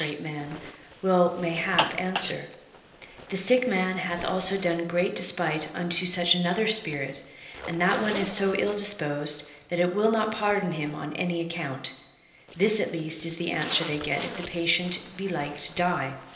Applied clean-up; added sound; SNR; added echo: none; Zipper (clothing); 15 dB; reverberation time 0.8 s.